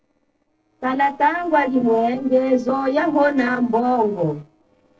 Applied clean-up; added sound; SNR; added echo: neural separator model SepFormer DNS4.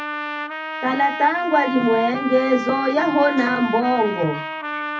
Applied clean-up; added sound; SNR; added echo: none; Trumpet; 7 dB; reverberation time 0.4 s.